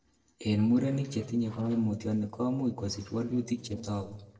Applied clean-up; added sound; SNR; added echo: neural separator model SepFormer DNS4.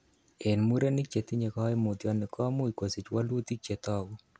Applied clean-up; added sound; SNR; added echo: none; none; none; none.